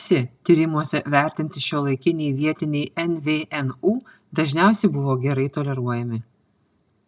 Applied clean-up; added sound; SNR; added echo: none; none; none; none.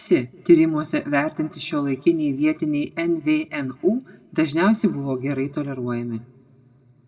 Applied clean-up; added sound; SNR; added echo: none; none; none; reverberation time 0.3 s.